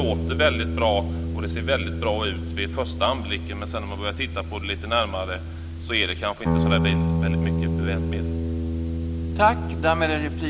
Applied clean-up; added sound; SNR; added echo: none; Guitar; -1 dB; none.